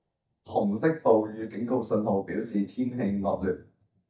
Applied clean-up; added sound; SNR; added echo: neural mask model DeepFilterNet 3.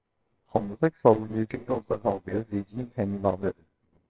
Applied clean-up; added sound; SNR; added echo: neural separator model SepFormer WHAMR!.